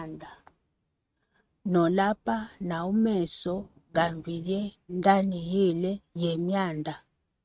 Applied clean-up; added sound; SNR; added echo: neural mask model RNNoise.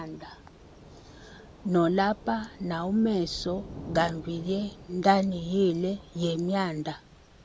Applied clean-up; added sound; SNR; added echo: none; Thunder / Rain; 17 dB; none.